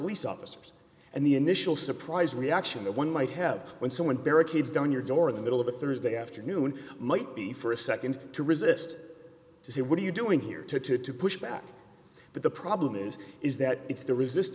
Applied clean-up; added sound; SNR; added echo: none; none; none; none.